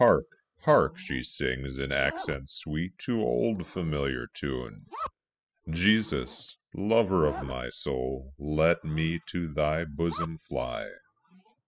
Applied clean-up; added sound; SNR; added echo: classical method spectral subtraction.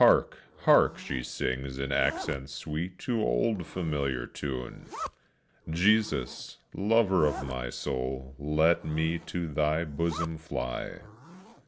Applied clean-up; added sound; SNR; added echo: none; Zipper (clothing); 17 dB; none.